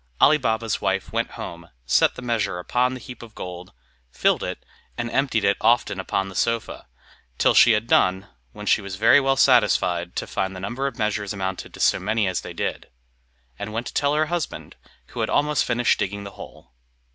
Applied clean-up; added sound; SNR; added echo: none; none; none; none.